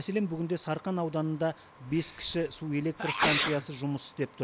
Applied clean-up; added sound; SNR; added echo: none; Sneeze; 2 dB; none.